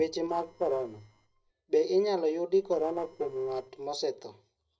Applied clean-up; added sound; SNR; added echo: neural separator model SepFormer DNS4.